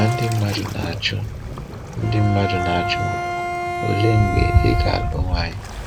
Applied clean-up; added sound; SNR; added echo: none; Bowed string instrument + Waves, surf; 0 dB; none.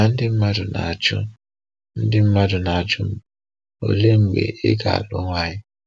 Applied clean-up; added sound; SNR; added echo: none; none; none; none.